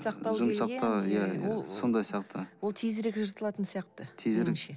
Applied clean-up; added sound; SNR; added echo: none; none; none; none.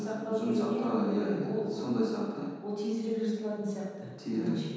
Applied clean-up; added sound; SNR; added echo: none; none; none; reverberation time 1.2 s.